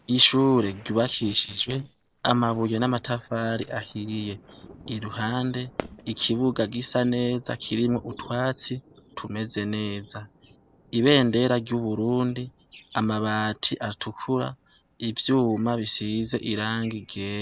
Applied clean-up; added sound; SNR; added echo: neural separator model SepFormer DNS4.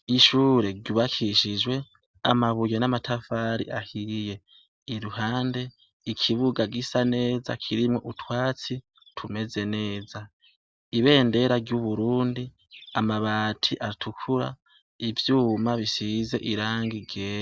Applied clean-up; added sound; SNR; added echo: none; none; none; none.